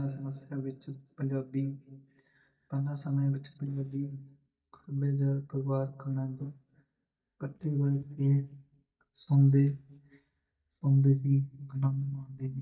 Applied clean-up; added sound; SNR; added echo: neural mask model DeepFilterNet 3.